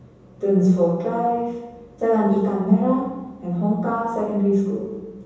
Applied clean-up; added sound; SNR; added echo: none; none; none; reverberation time 1.1 s.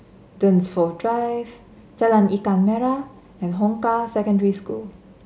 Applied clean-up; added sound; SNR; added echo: none; none; none; none.